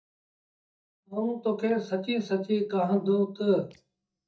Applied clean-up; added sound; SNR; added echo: neural mask model DeepFilterNet 3.